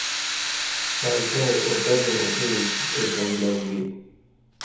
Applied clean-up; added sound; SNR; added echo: none; Drill; 1 dB; reverberation time 1.1 s.